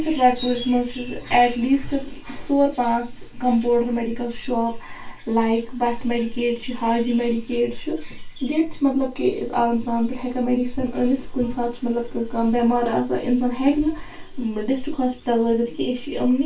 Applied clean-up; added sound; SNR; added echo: none; none; none; reverberation time 0.2 s.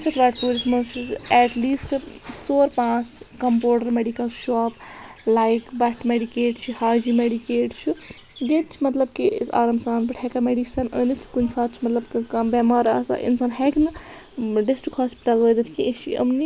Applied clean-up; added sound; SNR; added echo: none; none; none; none.